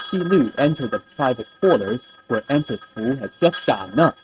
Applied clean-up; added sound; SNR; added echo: neural mask model RNNoise.